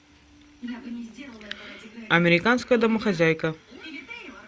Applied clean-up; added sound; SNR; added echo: none; none; none; none.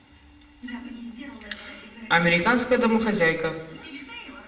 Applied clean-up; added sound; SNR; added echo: none; none; none; reverberation time 0.7 s.